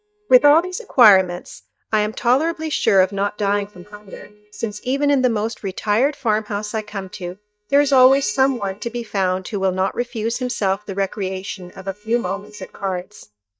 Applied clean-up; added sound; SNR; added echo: neural mask model DeepFilterNet 3.